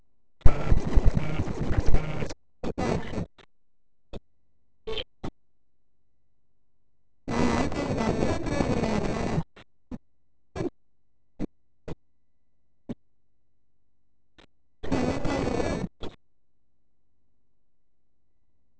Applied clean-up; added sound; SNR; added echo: neural separator model SepFormer DNS4.